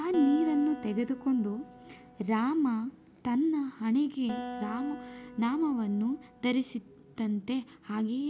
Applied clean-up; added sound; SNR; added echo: none; Acoustic guitar; 14 dB; none.